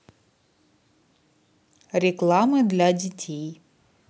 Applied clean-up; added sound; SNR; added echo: none; none; none; none.